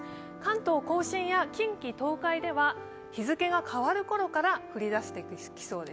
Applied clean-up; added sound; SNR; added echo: none; none; none; none.